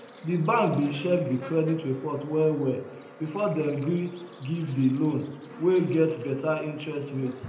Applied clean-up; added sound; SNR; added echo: none; Bird / Insect; 17 dB; reverberation time 0.7 s.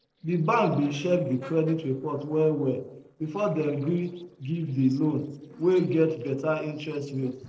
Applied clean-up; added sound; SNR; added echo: neural separator model SepFormer DNS4.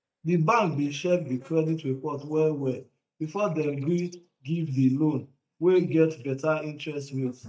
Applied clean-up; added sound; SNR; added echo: neural mask model DeepFilterNet 3.